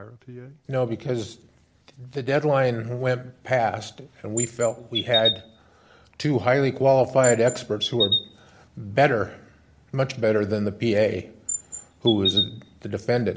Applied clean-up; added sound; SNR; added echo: none; Chirp, tweet; 4 dB; none.